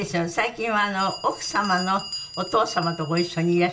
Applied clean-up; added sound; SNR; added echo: none; Bell; 14 dB; reverberation time 0.2 s.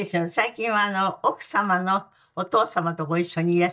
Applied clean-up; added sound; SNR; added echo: neural mask model DeepFilterNet 3.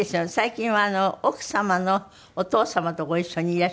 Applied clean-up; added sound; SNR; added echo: none; none; none; none.